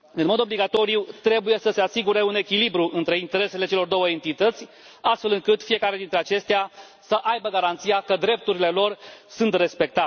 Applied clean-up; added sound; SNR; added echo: none; none; none; none.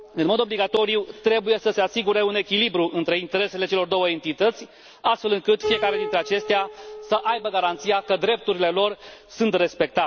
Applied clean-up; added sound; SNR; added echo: none; Piano; 15 dB; none.